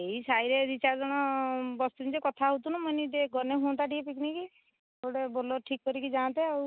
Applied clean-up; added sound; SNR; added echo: none; none; none; none.